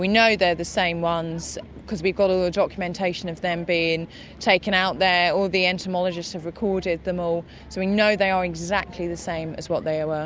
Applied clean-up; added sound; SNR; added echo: none; none; none; none.